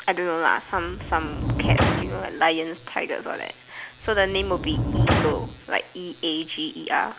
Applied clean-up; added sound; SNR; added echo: none; Sliding door; 0 dB; none.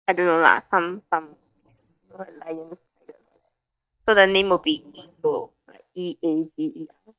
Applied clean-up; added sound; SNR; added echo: neural mask model DeepFilterNet 3.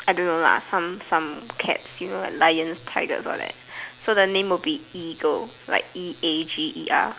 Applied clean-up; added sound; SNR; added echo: none; none; none; none.